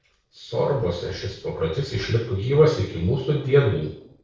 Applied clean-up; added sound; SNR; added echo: neural separator model SepFormer DNS4.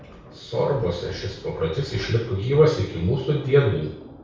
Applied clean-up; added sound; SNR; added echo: none; Thunder; 19 dB; reverberation time 0.6 s.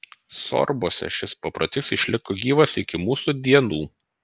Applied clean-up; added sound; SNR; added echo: none; none; none; none.